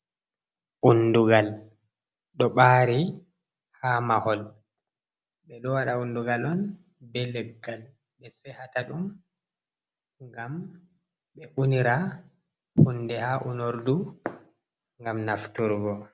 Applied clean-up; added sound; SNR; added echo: none; none; none; none.